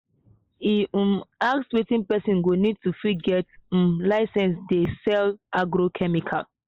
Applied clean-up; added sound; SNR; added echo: neural mask model Resemble Enhance denoiser.